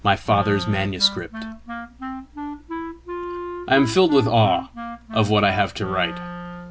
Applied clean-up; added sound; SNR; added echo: none; Wind instrument, woodwind instrument; 10 dB; none.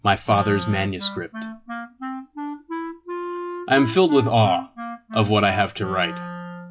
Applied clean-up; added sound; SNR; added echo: classical method log-MMSE.